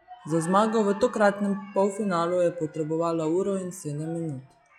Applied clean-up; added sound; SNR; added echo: classical method log-MMSE.